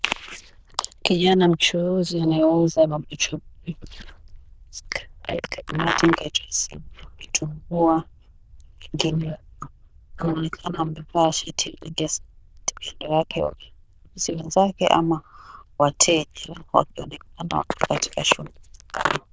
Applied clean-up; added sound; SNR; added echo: neural diffusion model UNIVERSE++.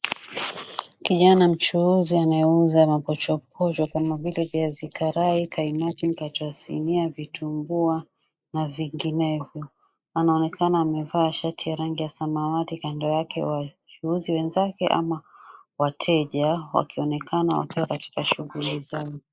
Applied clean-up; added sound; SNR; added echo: neural mask model Resemble Enhance denoiser.